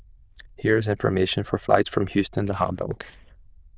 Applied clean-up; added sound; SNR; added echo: neural diffusion model UNIVERSE++.